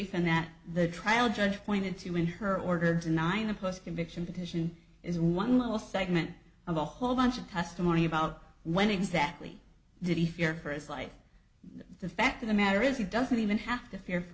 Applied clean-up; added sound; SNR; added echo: none; none; none; none.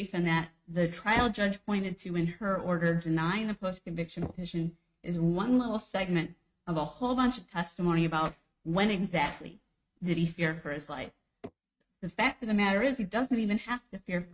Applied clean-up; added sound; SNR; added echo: neural mask model RNNoise.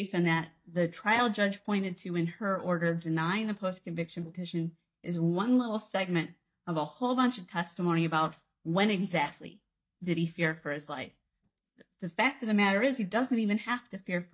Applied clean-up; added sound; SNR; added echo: neural mask model DeepFilterNet 3.